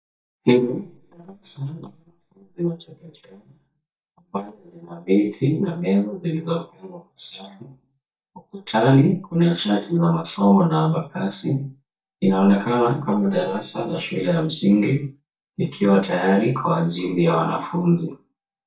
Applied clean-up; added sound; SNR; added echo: neural mask model DeepFilterNet 3.